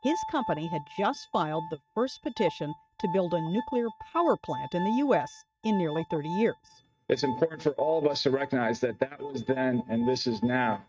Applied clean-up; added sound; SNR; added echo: neural mask model RNNoise.